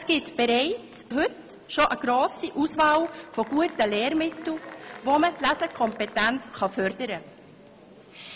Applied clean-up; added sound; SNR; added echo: none; Applause / Cheering; 19 dB; none.